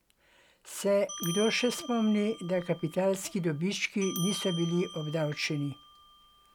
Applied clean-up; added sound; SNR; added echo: none; Bell; 12 dB; none.